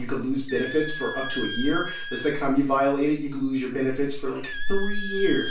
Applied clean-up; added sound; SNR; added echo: none; Squeak; 12 dB; reverberation time 0.3 s.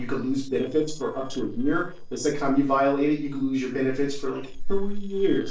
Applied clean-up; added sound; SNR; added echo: neural separator model SepFormer DNS4.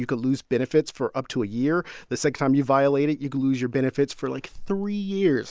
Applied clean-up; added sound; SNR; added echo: none; none; none; none.